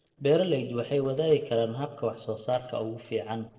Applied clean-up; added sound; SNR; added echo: neural separator model SepFormer DNS4.